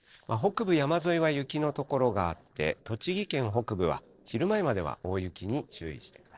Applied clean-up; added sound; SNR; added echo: neural separator model SepFormer DNS4.